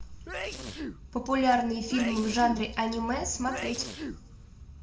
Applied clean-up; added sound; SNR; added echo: none; Sneeze; 10 dB; reverberation time 0.8 s.